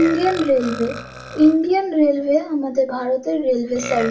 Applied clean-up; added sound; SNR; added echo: none; Burping, eructation; 15 dB; reverberation time 0.3 s.